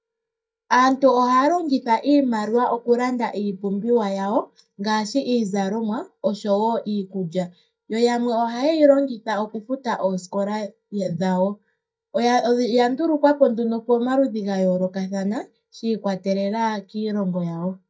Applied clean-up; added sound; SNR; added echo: neural mask model DeepFilterNet 3.